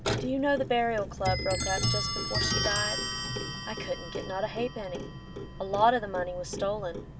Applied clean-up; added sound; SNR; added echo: none; Clock; 2 dB; none.